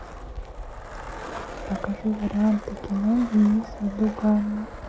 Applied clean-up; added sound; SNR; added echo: none; Skateboard; 14 dB; none.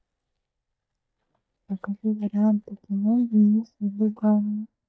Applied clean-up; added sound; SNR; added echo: neural mask model DeepFilterNet 3.